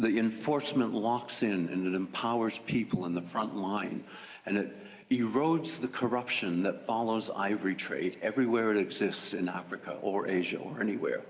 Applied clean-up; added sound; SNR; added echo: none; none; none; none.